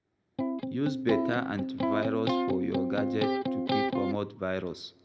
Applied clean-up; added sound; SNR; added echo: none; Electric guitar; -3 dB; reverberation time 0.7 s.